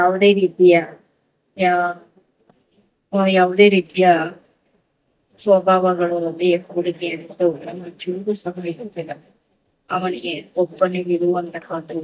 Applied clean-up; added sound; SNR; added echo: neural mask model DeepFilterNet 3.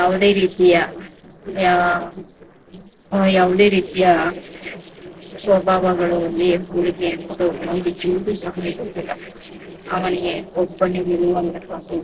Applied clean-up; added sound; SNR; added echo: neural separator model SepFormer DNS4.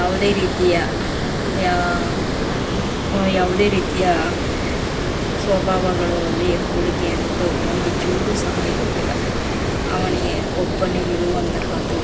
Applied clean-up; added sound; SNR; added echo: none; Water; -2 dB; reverberation time 0.4 s.